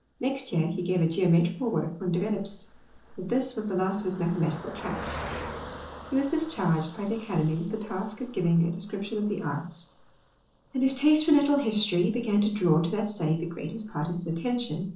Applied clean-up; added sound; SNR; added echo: neural separator model SepFormer DNS4.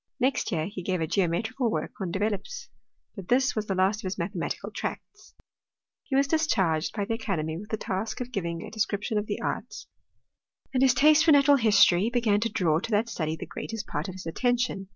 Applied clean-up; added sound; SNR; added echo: none; none; none; none.